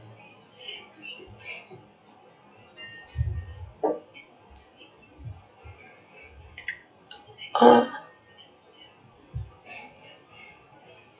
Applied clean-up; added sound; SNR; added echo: classical method WPE with log-MMSE.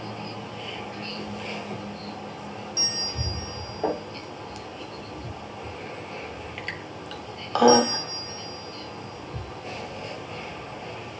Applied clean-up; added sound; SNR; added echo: none; Bell; 2 dB; reverberation time 0.3 s.